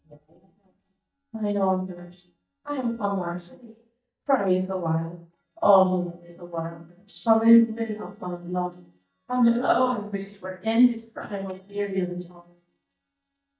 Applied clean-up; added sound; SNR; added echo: neural mask model DeepFilterNet 3.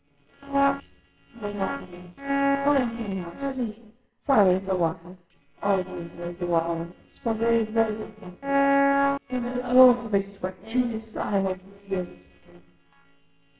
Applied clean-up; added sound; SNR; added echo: neural separator model SepFormer WHAMR!.